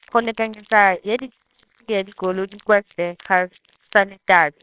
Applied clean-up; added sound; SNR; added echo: neural separator model SepFormer WHAMR!.